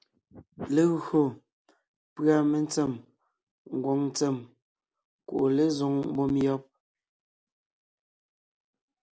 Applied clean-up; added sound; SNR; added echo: none; none; none; none.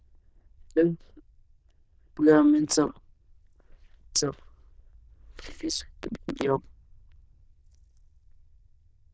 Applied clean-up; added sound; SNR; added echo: neural diffusion model UNIVERSE++.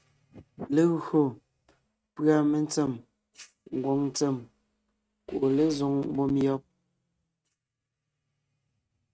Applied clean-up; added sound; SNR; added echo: neural mask model RNNoise.